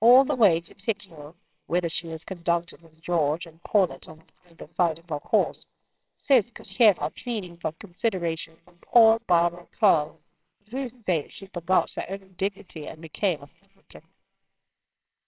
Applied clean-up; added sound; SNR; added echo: neural separator model SepFormer WHAMR!.